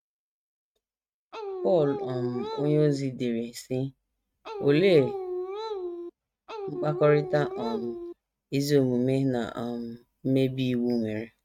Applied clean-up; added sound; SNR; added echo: neural mask model RNNoise.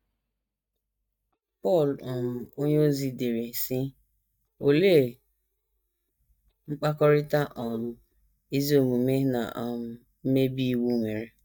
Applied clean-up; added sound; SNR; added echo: neural mask model DeepFilterNet 3.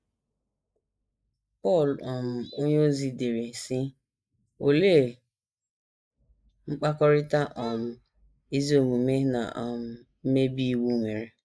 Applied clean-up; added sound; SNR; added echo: neural mask model Resemble Enhance denoiser.